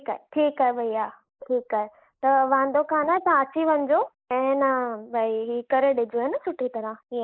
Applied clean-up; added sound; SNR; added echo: neural mask model Resemble Enhance denoiser.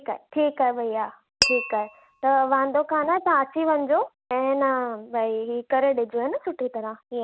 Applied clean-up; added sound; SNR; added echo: none; Glass; 4 dB; none.